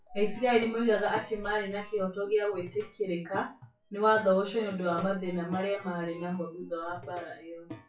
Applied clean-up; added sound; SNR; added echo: classical method WPE with log-MMSE.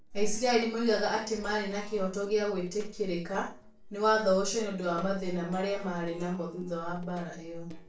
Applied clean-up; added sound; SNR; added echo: neural separator model SepFormer DNS4.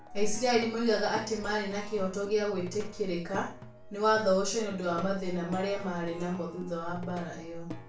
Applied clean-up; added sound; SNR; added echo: none; Plucked string instrument; 16 dB; reverberation time 0.3 s.